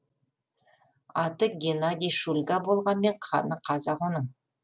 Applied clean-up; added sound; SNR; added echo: none; none; none; none.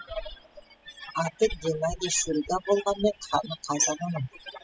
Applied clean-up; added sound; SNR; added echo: classical method spectral subtraction.